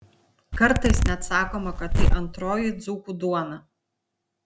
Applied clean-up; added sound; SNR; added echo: none; Zipper (clothing); -5 dB; none.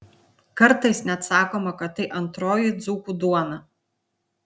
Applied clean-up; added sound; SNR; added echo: none; none; none; none.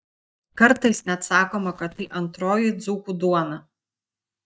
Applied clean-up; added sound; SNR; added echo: neural mask model DeepFilterNet 3.